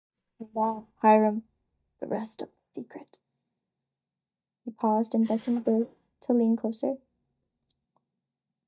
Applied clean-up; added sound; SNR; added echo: neural mask model DeepFilterNet 3.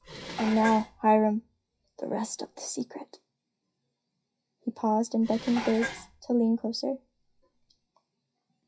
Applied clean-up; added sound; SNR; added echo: classical method WPE with log-MMSE.